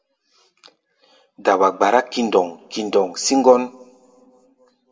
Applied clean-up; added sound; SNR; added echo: none; none; none; reverberation time 0.3 s.